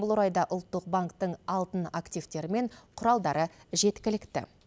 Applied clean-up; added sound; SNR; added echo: none; none; none; none.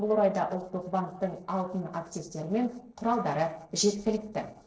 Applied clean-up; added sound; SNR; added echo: neural separator model SepFormer DNS4.